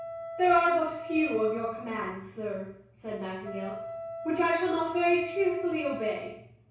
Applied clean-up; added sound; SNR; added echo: none; Wind instrument, woodwind instrument; 11 dB; reverberation time 0.6 s.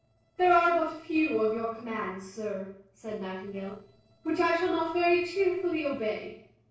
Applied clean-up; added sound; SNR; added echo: neural separator model SepFormer DNS4.